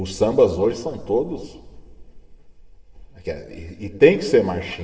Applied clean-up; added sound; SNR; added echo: none; none; none; reverberation time 1.6 s.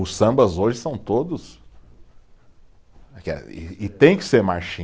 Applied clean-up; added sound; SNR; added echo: none; none; none; none.